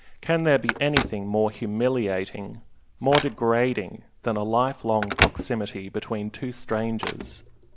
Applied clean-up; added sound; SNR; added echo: none; Telephone; 6 dB; none.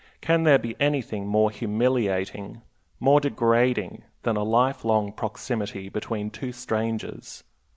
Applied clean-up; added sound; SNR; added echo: none; none; none; none.